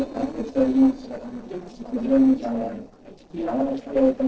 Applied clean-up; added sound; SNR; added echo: neural separator model SepFormer DNS4.